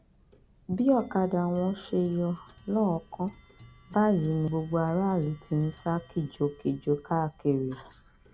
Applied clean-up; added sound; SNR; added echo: none; Clock; 18 dB; none.